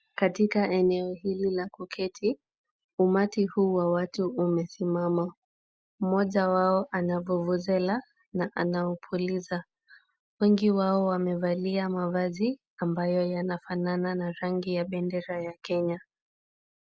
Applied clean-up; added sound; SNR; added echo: none; none; none; none.